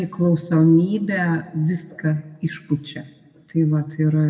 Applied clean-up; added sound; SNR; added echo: none; none; none; reverberation time 1.1 s.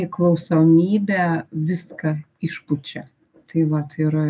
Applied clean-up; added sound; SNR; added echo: none; none; none; none.